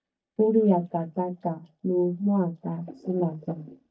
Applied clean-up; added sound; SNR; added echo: neural mask model DeepFilterNet 3.